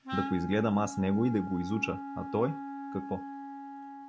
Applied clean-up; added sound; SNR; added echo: none; Wind instrument, woodwind instrument; 8 dB; none.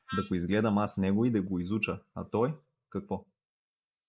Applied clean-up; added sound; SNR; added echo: neural mask model Resemble Enhance denoiser.